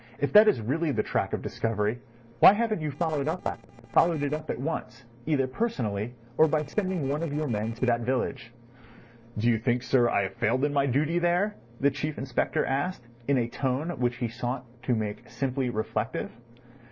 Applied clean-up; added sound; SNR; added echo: neural separator model SepFormer DNS4.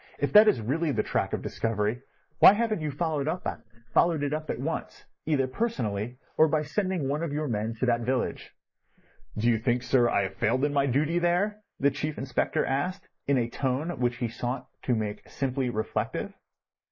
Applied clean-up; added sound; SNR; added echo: neural mask model Resemble Enhance denoiser.